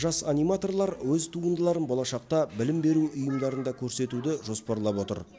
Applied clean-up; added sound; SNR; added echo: none; none; none; none.